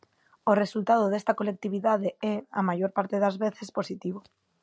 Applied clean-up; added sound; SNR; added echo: none; none; none; none.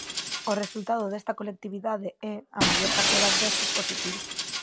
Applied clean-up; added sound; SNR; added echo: none; Shatter; -4 dB; none.